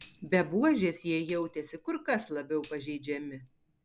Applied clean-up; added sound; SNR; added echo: none; Tambourine; 9 dB; none.